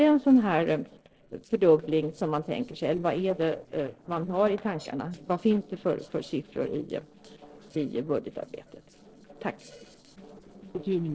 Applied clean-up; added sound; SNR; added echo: neural separator model SepFormer DNS4.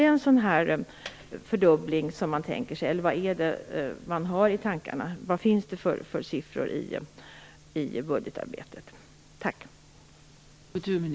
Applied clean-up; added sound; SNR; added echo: none; none; none; none.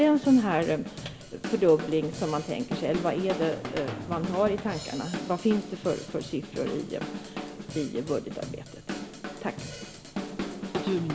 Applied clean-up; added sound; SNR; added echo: none; Drum / Drum kit; 9 dB; reverberation time 0.9 s.